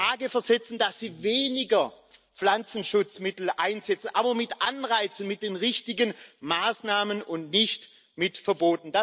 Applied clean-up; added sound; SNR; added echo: none; none; none; none.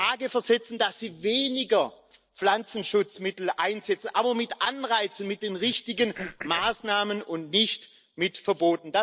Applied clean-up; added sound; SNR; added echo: neural separator model SepFormer DNS4.